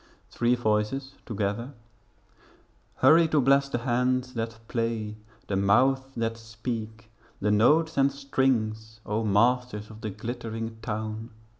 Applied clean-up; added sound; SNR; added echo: none; none; none; none.